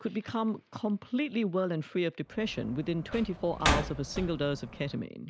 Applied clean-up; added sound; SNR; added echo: none; Slam; 3 dB; none.